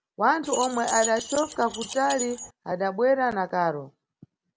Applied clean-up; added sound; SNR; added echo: none; Keys jangling; 9 dB; none.